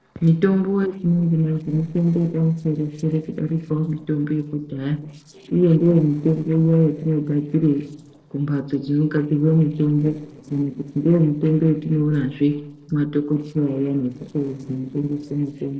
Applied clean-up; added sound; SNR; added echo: neural separator model SepFormer DNS4.